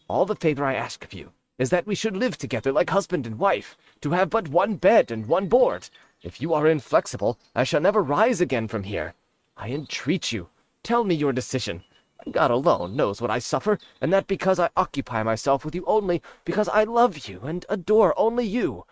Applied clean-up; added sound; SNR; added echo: neural mask model RNNoise.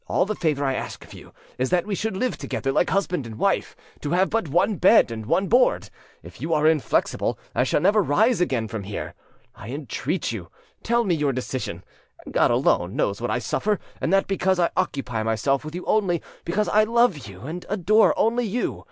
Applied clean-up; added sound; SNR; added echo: none; none; none; none.